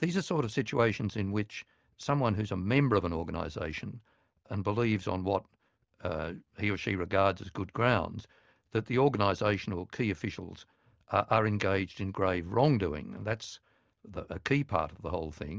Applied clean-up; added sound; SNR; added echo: none; none; none; none.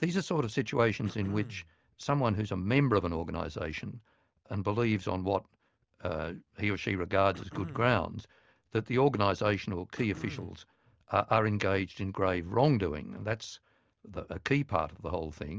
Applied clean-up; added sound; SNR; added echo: none; Cough; 17 dB; none.